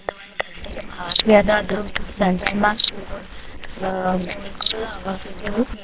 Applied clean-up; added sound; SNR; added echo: neural separator model SepFormer WHAMR!.